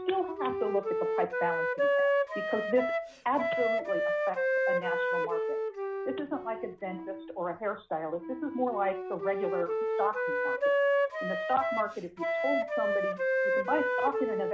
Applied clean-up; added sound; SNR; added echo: none; Wind instrument, woodwind instrument; -3 dB; none.